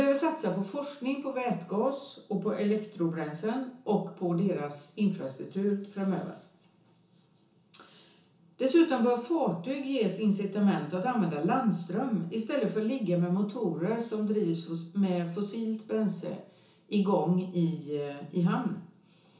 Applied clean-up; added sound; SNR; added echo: none; none; none; reverberation time 0.7 s.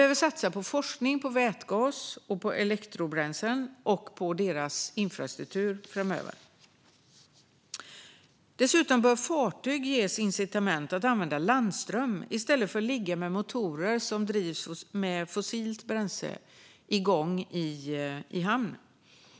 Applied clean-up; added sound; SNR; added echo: none; none; none; none.